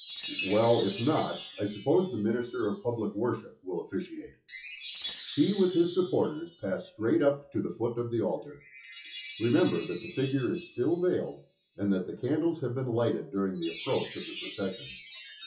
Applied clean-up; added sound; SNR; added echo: classical method WPE with log-MMSE.